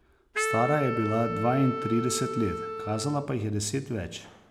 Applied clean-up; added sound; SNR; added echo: none; Wind instrument, woodwind instrument; 6 dB; none.